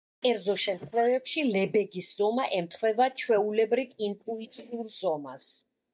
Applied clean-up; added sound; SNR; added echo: neural mask model DeepFilterNet 3.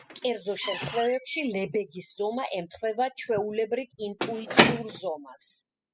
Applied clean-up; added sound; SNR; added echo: classical method spectral subtraction.